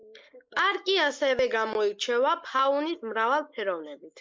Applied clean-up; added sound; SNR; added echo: neural mask model Resemble Enhance denoiser.